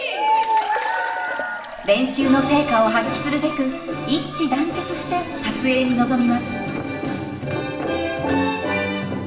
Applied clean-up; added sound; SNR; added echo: none; Liquid; 20 dB; reverberation time 0.9 s.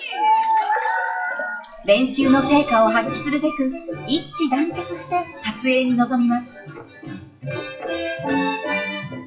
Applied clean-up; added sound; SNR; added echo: classical method WPE with log-MMSE.